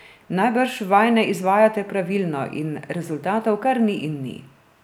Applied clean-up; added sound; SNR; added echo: none; none; none; none.